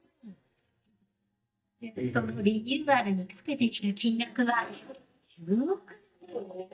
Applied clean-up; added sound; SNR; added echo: neural mask model DeepFilterNet 3.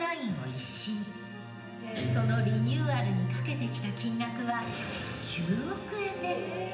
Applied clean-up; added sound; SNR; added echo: none; Guitar; 1 dB; reverberation time 0.8 s.